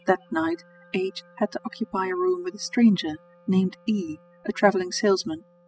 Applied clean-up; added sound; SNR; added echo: classical method spectral subtraction.